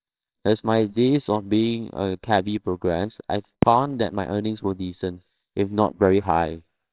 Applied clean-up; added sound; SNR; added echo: neural separator model SepFormer WHAMR!.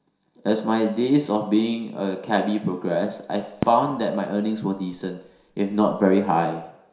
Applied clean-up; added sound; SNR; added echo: none; Fireworks; 16 dB; reverberation time 0.7 s.